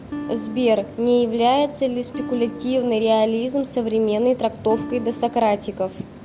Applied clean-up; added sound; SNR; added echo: none; Acoustic guitar; 13 dB; none.